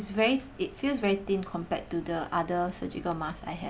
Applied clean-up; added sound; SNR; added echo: none; none; none; none.